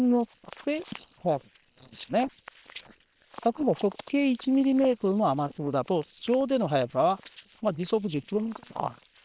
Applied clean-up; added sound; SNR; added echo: neural separator model SepFormer WHAM!.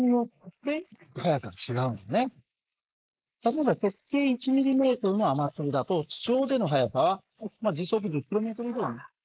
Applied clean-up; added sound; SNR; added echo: neural mask model Resemble Enhance denoiser.